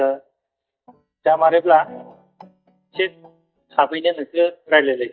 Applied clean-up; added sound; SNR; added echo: neural mask model DeepFilterNet 3.